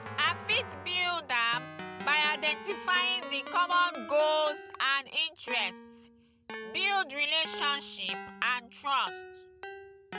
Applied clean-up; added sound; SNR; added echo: none; Keyboard (musical); 12 dB; none.